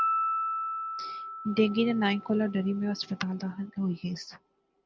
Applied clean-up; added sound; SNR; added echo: none; Piano; 5 dB; none.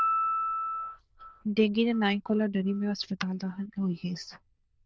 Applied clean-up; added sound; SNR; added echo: neural diffusion model UNIVERSE++.